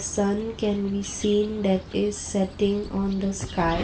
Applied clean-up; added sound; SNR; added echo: none; Bird vocalization, bird call, bird song; 12 dB; reverberation time 0.3 s.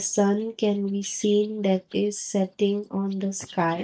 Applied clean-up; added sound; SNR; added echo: neural mask model DeepFilterNet 3.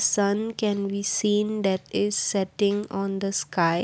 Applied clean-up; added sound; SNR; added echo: none; none; none; none.